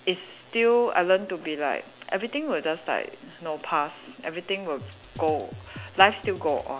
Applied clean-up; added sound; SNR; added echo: none; Drum kit; 16 dB; none.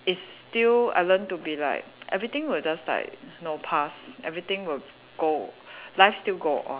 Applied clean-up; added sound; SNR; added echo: none; none; none; none.